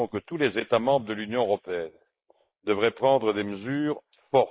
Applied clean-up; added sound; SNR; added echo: neural mask model Resemble Enhance denoiser.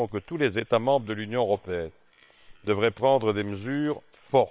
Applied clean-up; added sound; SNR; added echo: neural separator model SepFormer WHAM!.